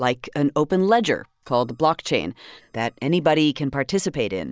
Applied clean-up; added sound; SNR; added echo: neural mask model DeepFilterNet 3.